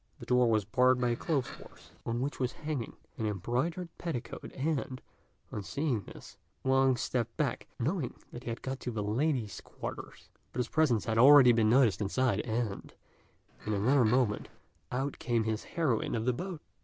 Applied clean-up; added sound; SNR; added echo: none; Livestock, farm animals, working animals; 18 dB; none.